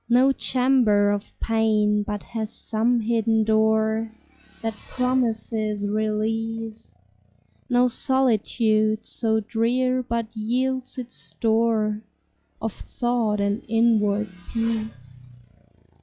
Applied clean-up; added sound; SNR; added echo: classical method log-MMSE.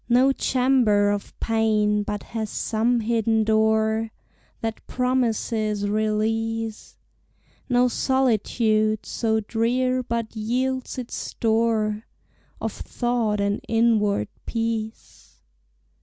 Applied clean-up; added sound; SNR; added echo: none; none; none; none.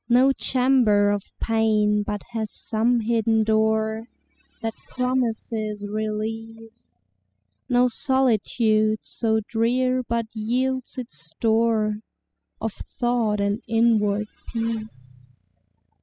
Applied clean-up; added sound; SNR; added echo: classical method spectral subtraction.